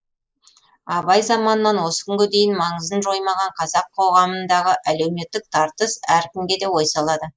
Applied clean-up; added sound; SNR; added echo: neural mask model Resemble Enhance denoiser.